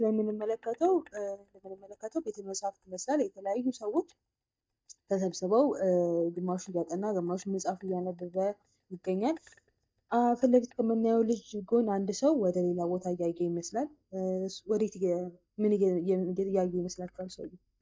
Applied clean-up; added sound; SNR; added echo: neural mask model DeepFilterNet 3.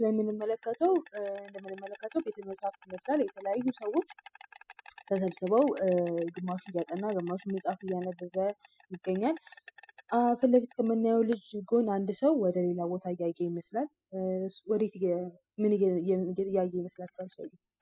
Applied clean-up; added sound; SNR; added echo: classical method spectral subtraction.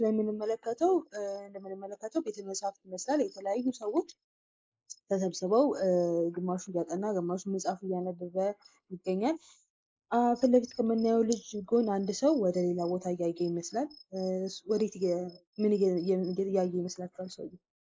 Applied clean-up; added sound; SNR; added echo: neural mask model Resemble Enhance denoiser.